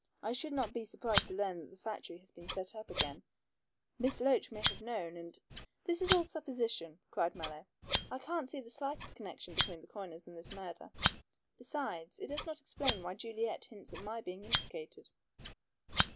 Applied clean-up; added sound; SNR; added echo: none; Scissors; -5 dB; none.